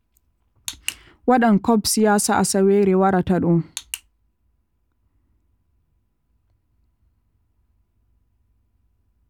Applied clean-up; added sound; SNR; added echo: none; none; none; none.